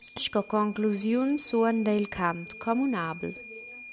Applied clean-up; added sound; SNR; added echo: none; Microwave oven / Alarm; 18 dB; none.